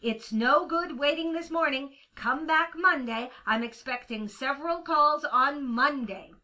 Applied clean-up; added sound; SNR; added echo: none; none; none; reverberation time 0.2 s.